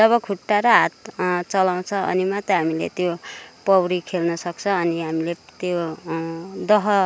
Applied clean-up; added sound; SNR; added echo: none; none; none; none.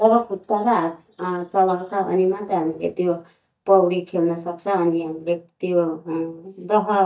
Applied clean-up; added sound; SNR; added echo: neural mask model DeepFilterNet 3.